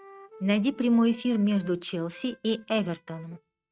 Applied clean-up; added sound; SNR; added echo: neural mask model RNNoise.